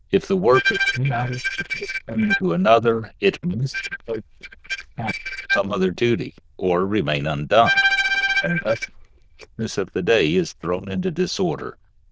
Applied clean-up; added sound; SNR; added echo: neural diffusion model UNIVERSE++.